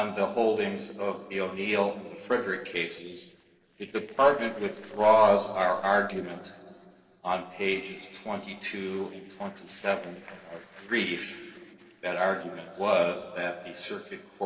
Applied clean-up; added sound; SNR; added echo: neural separator model SepFormer DNS4.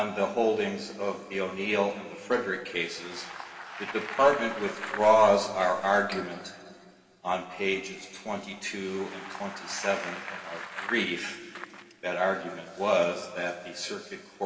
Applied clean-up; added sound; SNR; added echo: none; Bicycle; 15 dB; reverberation time 2.1 s.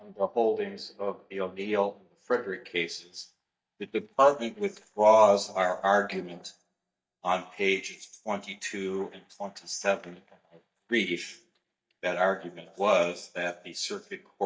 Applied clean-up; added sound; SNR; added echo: neural mask model DeepFilterNet 3.